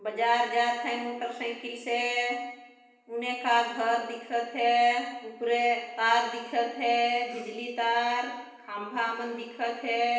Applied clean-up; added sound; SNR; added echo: none; none; none; reverberation time 0.9 s.